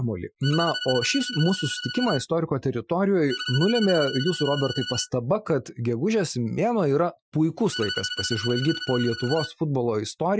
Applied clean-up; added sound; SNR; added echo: classical method Wiener filter.